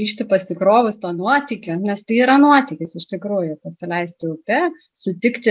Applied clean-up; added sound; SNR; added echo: none; none; none; none.